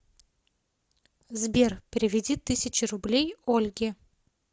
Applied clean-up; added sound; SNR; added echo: none; none; none; none.